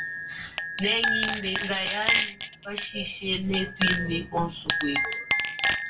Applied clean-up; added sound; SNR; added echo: none; Chink, clink; -1 dB; reverberation time 0.2 s.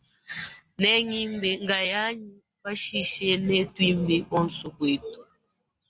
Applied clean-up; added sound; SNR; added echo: none; none; none; none.